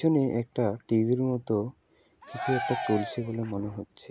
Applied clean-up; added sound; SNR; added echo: none; Cheering; 7 dB; none.